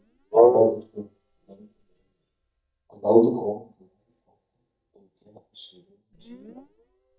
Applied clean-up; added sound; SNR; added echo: neural mask model DeepFilterNet 3.